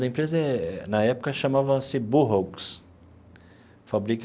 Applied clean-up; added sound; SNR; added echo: none; none; none; none.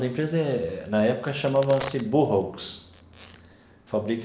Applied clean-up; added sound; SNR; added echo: none; Crack; 17 dB; reverberation time 0.7 s.